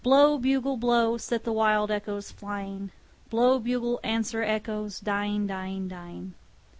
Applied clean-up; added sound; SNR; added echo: none; none; none; none.